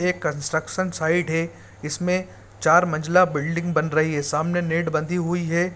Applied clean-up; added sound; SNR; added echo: none; none; none; none.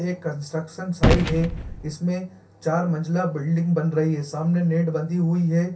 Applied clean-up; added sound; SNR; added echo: none; Gunshot, gunfire; 3 dB; reverberation time 0.3 s.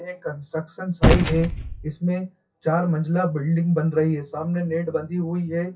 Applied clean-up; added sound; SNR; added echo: classical method WPE with log-MMSE.